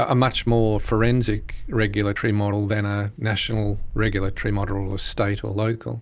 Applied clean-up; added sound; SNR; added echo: none; Wind; 8 dB; none.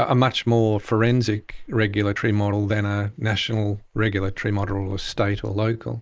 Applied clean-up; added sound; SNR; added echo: neural mask model Resemble Enhance denoiser.